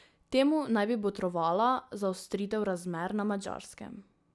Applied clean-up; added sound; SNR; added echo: none; none; none; none.